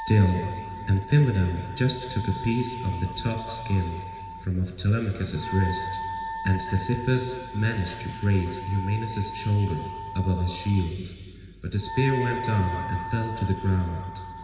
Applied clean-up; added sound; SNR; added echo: none; Wind instrument, woodwind instrument; 10 dB; reverberation time 2.5 s.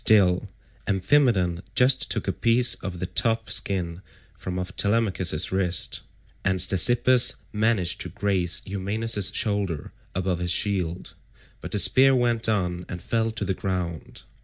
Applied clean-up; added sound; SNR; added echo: none; none; none; none.